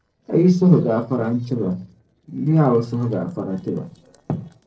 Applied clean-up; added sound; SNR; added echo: neural separator model SepFormer DNS4.